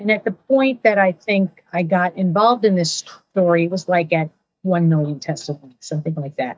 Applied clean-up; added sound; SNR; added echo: neural mask model DeepFilterNet 3.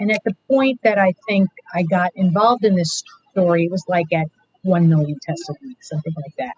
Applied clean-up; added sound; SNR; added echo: classical method spectral subtraction.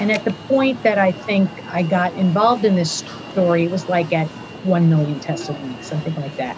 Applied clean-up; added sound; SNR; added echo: none; Alarm; 15 dB; none.